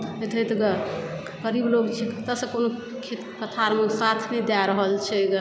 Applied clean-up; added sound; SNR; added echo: none; none; none; none.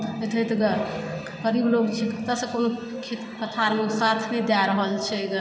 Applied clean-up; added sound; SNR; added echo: none; none; none; reverberation time 2.1 s.